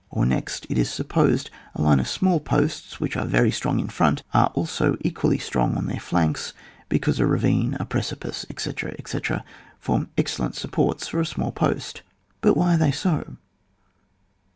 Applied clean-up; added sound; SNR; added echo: none; none; none; none.